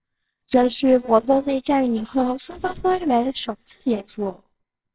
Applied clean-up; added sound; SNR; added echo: neural separator model SepFormer WHAMR!.